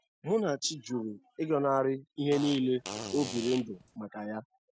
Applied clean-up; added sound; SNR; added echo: none; Fart; 10 dB; none.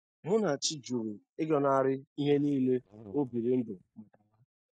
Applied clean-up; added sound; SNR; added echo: neural mask model DeepFilterNet 3.